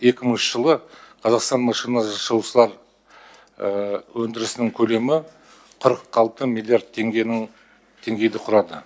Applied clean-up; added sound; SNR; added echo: none; none; none; none.